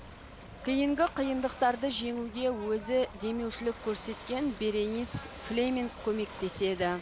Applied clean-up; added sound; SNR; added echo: none; Ocean / Boat, Water vehicle; 14 dB; none.